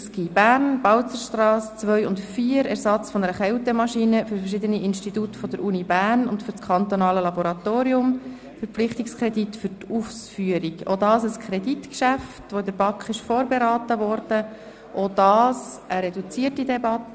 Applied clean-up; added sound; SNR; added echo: none; none; none; none.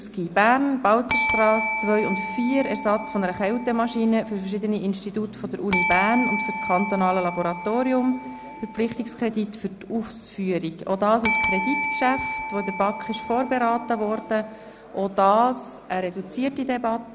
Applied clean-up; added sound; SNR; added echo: none; Bell; 1 dB; none.